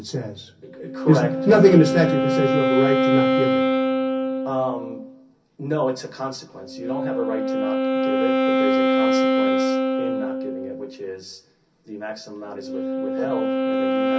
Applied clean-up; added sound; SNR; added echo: none; Wind instrument, woodwind instrument; -2 dB; reverberation time 0.3 s.